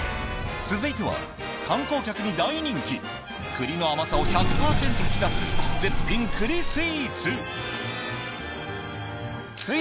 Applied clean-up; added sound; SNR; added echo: none; Sink (filling or washing); 0 dB; none.